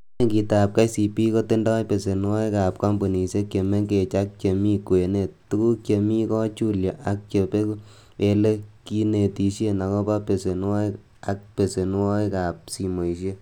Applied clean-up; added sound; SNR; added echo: none; none; none; none.